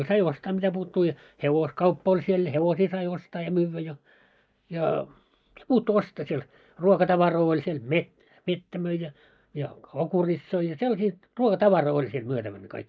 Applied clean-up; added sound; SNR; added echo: neural mask model DeepFilterNet 3.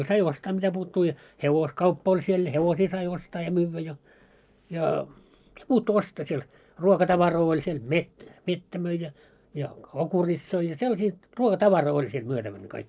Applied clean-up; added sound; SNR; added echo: neural separator model SepFormer DNS4.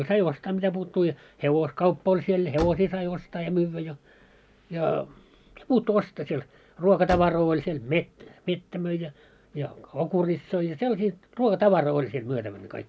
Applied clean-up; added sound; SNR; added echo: none; Slam; 13 dB; none.